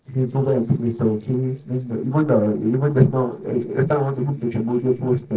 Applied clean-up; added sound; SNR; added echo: neural separator model SepFormer DNS4.